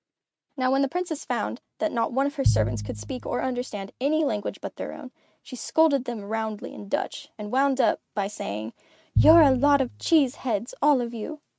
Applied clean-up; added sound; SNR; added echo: neural mask model RNNoise.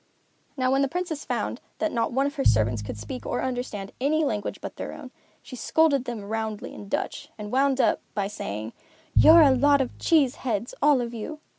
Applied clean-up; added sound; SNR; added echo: none; Piano; 3 dB; none.